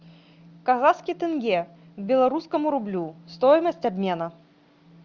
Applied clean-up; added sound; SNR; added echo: none; none; none; none.